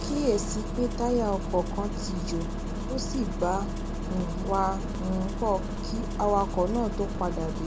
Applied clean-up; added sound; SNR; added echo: none; Engine starting; 2 dB; none.